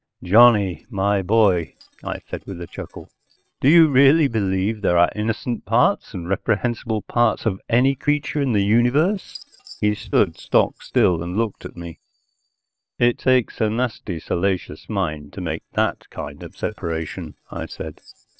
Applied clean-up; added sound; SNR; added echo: neural separator model SepFormer DNS4.